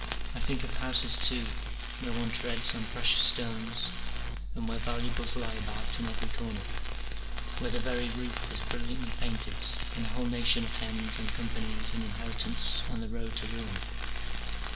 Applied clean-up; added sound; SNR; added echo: none; Tools; 11 dB; reverberation time 3.0 s.